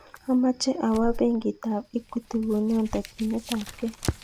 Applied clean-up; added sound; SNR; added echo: none; Crumpling, crinkling; 13 dB; none.